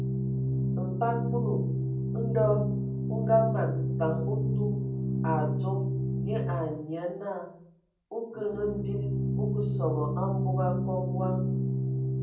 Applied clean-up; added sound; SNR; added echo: none; Organ; -4 dB; reverberation time 0.6 s.